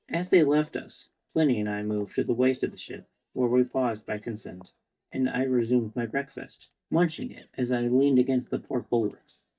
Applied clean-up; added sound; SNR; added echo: neural mask model DeepFilterNet 3.